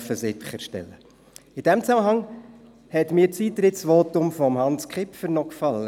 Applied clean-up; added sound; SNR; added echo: none; none; none; none.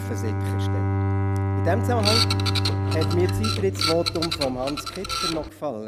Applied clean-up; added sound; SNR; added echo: none; Printer + Bowed string instrument; -4 dB; none.